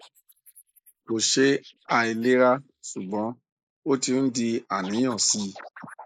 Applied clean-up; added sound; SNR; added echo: neural mask model Resemble Enhance denoiser.